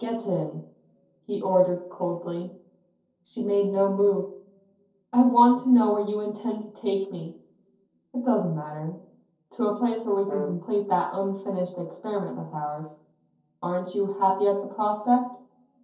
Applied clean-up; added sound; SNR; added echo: neural separator model SepFormer DNS4.